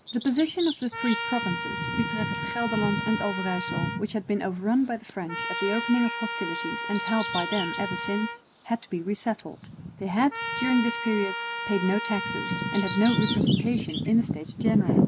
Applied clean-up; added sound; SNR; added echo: none; Trumpet + Bird vocalization, bird call, bird song; 3 dB; none.